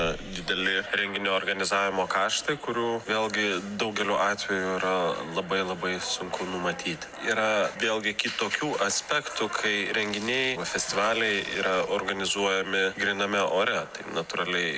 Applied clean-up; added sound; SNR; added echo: none; Tearing; 18 dB; none.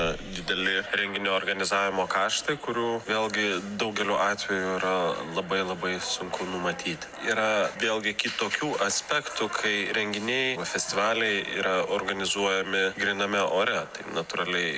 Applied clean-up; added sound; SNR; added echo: none; none; none; none.